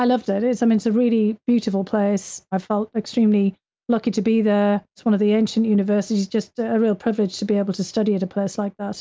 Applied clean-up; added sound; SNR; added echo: none; none; none; none.